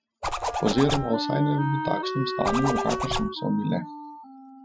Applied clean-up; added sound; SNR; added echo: classical method Wiener filter.